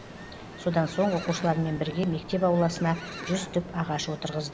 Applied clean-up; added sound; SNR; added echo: none; Ocean + Livestock, farm animals, working animals; 12 dB; none.